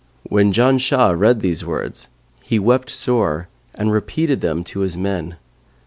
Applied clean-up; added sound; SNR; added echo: none; none; none; none.